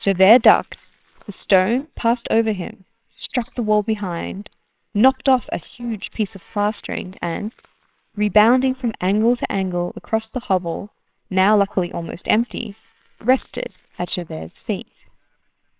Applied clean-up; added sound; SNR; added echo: neural separator model SepFormer WHAMR!.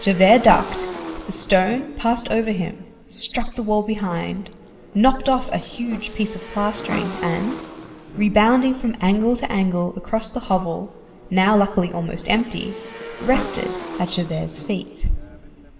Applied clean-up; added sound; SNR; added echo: none; Motorcycle / Engine; 13 dB; reverberation time 2.6 s.